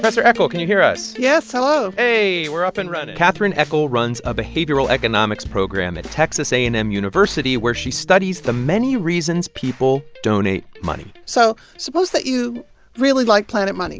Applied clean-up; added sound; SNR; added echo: none; none; none; none.